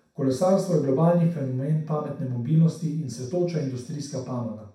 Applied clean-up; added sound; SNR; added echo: none; none; none; reverberation time 0.6 s.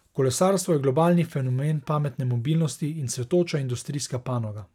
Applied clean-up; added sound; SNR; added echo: none; none; none; none.